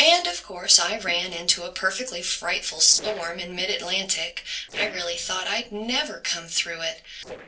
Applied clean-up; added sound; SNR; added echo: neural separator model SepFormer DNS4.